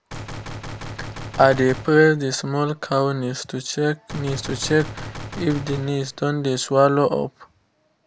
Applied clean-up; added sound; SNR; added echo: none; Gunshot, gunfire; 13 dB; none.